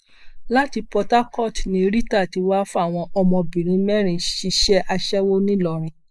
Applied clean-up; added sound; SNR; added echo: neural mask model Resemble Enhance denoiser.